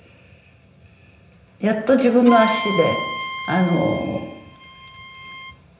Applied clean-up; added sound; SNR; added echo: none; Bowed string instrument; 8 dB; reverberation time 0.9 s.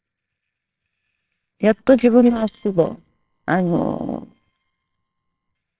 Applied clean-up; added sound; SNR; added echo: neural separator model SepFormer WHAMR!.